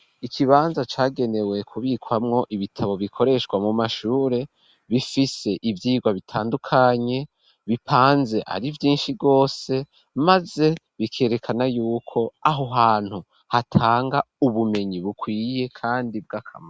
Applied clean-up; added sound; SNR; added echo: none; none; none; none.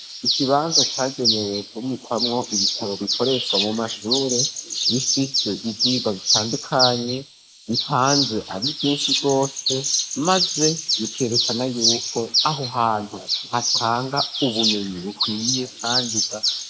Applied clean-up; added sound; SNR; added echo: neural mask model Resemble Enhance denoiser.